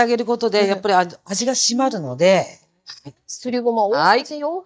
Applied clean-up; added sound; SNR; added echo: neural mask model DeepFilterNet 3.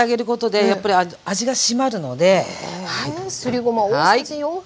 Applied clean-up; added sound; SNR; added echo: none; none; none; none.